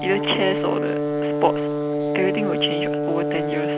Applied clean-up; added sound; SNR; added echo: none; Brass instrument; -2 dB; none.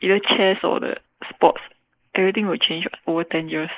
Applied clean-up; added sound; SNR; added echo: neural mask model Resemble Enhance denoiser.